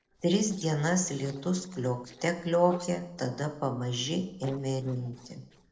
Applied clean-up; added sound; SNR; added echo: neural separator model SepFormer DNS4.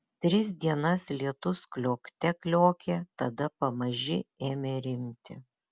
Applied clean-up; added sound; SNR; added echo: none; none; none; none.